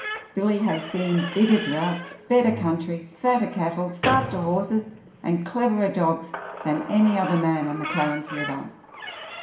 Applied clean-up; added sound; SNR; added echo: none; Squeak / Slam; 11 dB; reverberation time 0.5 s.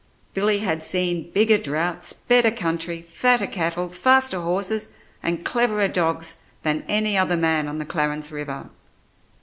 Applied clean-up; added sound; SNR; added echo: none; none; none; none.